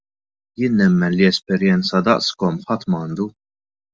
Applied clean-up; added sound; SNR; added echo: none; none; none; none.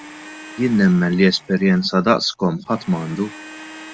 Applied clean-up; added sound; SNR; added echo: none; Domestic sounds, home sounds; 20 dB; none.